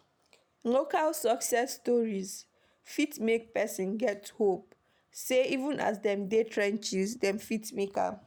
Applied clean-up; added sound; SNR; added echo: none; none; none; none.